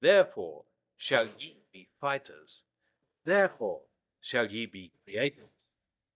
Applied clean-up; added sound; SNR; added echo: neural mask model DeepFilterNet 3.